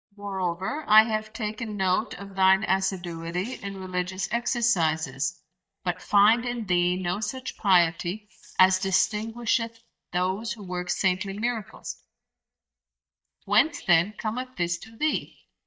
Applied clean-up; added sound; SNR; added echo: neural mask model DeepFilterNet 3.